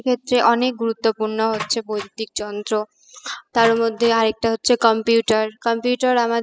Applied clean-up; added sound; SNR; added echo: classical method spectral subtraction.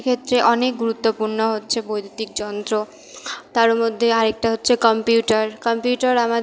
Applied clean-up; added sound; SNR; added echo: none; none; none; none.